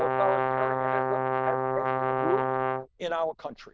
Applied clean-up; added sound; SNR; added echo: neural diffusion model UNIVERSE++.